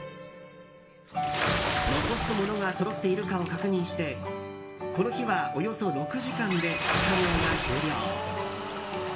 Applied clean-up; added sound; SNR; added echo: none; Bathtub (filling or washing) / Splash, splatter; 5 dB; reverberation time 0.6 s.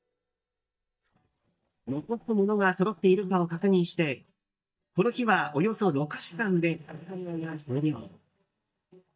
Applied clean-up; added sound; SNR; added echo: neural mask model DeepFilterNet 3.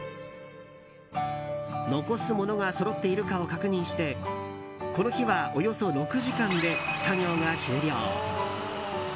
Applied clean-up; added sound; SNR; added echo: none; none; none; none.